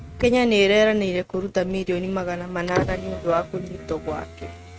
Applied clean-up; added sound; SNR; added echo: neural mask model RNNoise.